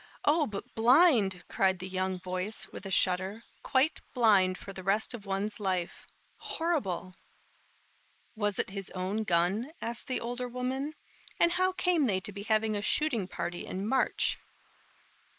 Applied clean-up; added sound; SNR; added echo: neural mask model Resemble Enhance denoiser.